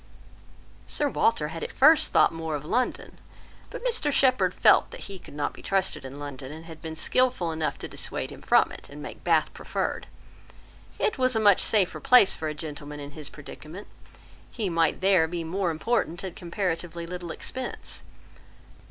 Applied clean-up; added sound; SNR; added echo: none; none; none; none.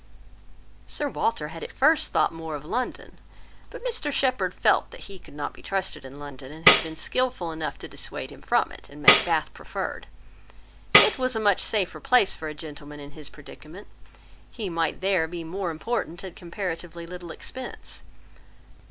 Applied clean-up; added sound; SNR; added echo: none; Tambourine; -3 dB; none.